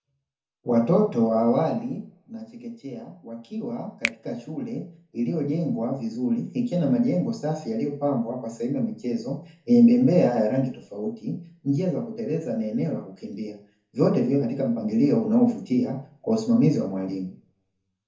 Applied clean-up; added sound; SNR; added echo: none; Finger snapping; 14 dB; reverberation time 0.6 s.